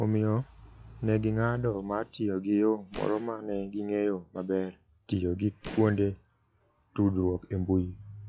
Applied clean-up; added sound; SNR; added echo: classical method log-MMSE.